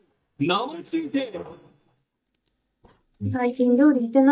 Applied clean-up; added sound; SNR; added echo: neural mask model DeepFilterNet 3.